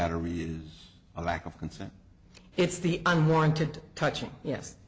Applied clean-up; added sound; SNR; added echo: none; none; none; none.